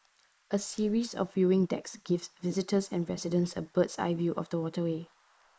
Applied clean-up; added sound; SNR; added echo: neural mask model Resemble Enhance denoiser.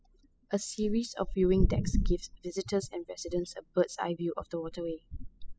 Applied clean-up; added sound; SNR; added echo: classical method spectral subtraction.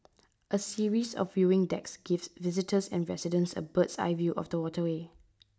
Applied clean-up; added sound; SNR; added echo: none; none; none; none.